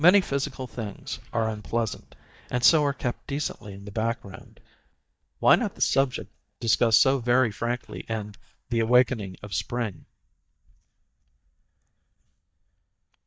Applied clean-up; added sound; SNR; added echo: neural mask model DeepFilterNet 3.